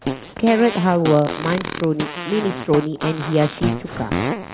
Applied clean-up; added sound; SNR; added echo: none; Fart; 7 dB; none.